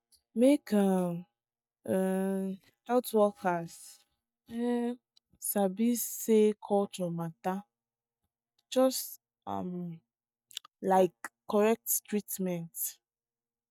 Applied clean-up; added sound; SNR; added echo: neural mask model DeepFilterNet 3.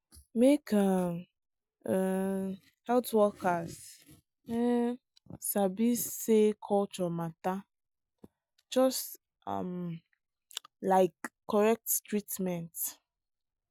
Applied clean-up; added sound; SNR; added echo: none; none; none; none.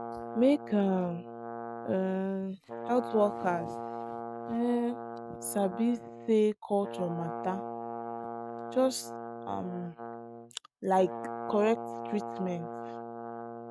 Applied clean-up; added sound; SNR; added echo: neural mask model RNNoise.